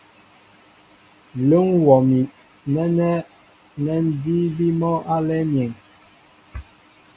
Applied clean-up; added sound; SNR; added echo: none; none; none; none.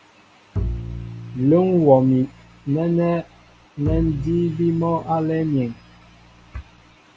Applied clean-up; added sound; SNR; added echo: none; Bowed string instrument; 11 dB; none.